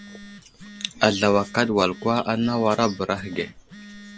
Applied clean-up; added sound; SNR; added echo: none; Telephone; 19 dB; none.